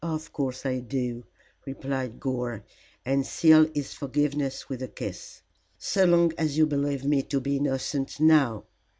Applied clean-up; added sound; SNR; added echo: none; none; none; none.